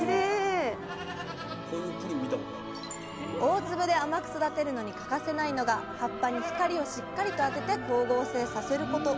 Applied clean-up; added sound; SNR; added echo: none; Livestock, farm animals, working animals; 14 dB; none.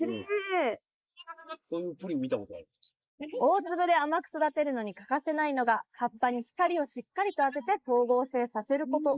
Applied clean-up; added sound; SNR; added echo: neural mask model Resemble Enhance denoiser.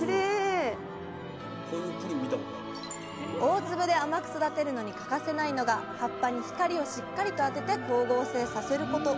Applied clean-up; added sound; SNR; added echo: none; none; none; none.